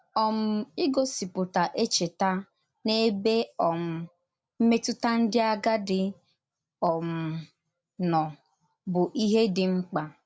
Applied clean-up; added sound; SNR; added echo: none; none; none; none.